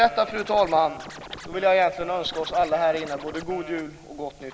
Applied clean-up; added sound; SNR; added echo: none; Scratching (performance technique); 15 dB; none.